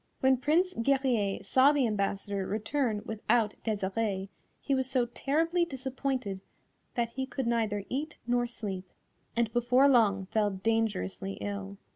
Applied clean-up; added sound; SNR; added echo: none; none; none; none.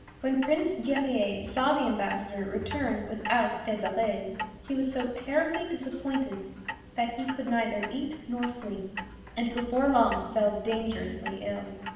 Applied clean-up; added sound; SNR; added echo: none; Clock; 12 dB; reverberation time 1.0 s.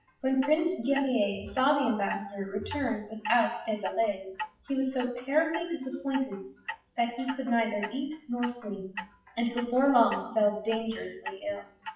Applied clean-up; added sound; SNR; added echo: classical method WPE with log-MMSE.